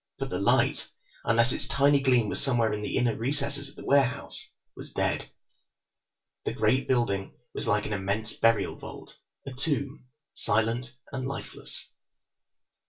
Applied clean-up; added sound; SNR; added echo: none; none; none; reverberation time 0.2 s.